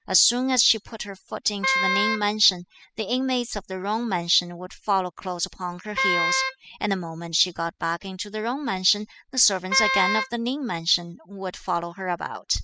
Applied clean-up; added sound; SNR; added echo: classical method spectral subtraction.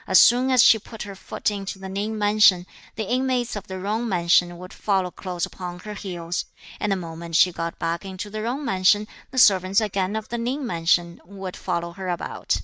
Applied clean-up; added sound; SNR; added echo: neural mask model DeepFilterNet 3.